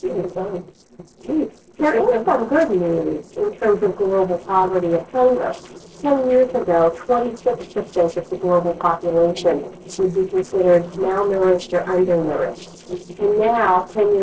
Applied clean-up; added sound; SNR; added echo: neural separator model SepFormer DNS4.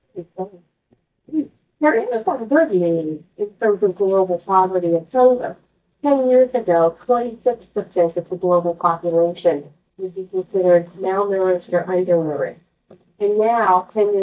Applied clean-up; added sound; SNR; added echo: neural mask model DeepFilterNet 3.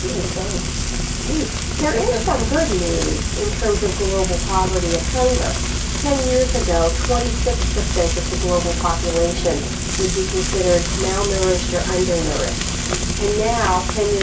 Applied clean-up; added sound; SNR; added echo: none; Frying (food); 0 dB; reverberation time 0.3 s.